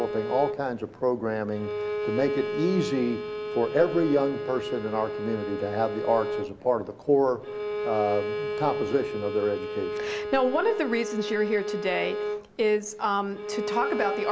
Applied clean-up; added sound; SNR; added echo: none; Bowed string instrument; 5 dB; none.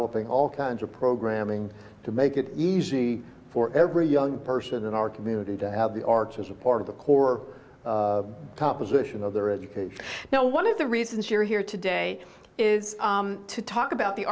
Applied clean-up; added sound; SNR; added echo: none; none; none; none.